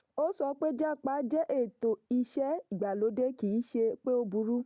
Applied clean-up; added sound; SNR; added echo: none; none; none; none.